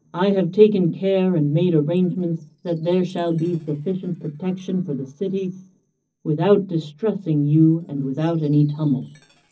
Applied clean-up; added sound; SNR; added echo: neural separator model SepFormer DNS4.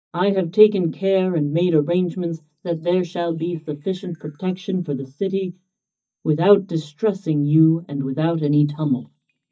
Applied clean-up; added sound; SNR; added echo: neural mask model DeepFilterNet 3.